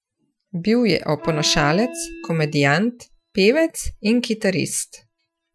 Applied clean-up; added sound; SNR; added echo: classical method Wiener filter.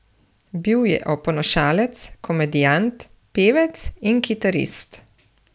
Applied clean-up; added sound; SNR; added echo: none; none; none; none.